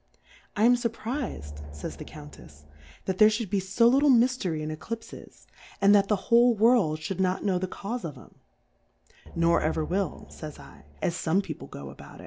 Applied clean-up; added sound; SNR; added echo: none; Drum; 13 dB; none.